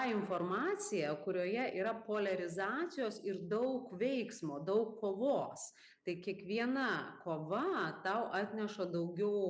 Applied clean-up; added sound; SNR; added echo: none; none; none; none.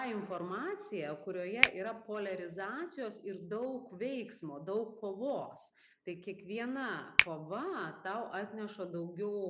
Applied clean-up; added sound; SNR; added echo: none; Finger snapping; -3 dB; none.